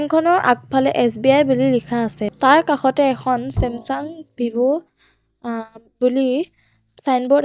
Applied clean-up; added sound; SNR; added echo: neural mask model DeepFilterNet 3.